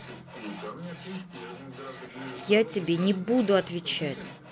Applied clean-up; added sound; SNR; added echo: none; Tools; 19 dB; none.